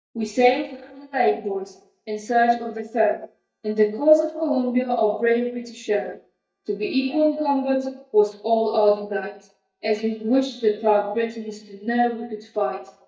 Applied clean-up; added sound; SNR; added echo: neural mask model DeepFilterNet 3.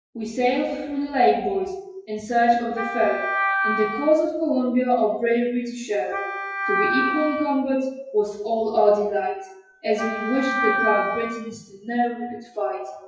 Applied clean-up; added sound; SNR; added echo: classical method WPE with log-MMSE.